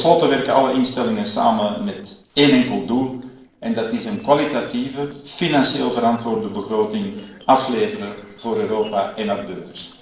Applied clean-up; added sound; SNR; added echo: neural separator model SepFormer DNS4.